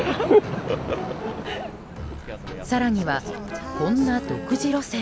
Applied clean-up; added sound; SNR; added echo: none; Car passing by; 19 dB; none.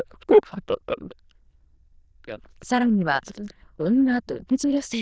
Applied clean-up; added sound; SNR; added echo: neural diffusion model UNIVERSE++.